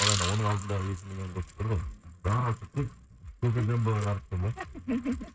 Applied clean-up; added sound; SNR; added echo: neural mask model RNNoise.